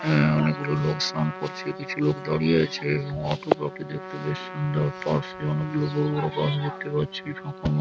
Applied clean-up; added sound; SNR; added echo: none; Trumpet; 13 dB; none.